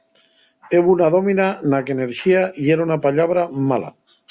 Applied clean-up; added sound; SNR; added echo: none; none; none; none.